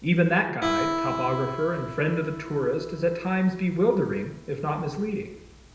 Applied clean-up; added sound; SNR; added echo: none; Guitar; 8 dB; reverberation time 0.9 s.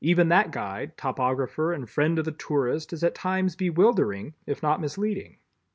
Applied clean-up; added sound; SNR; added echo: none; none; none; none.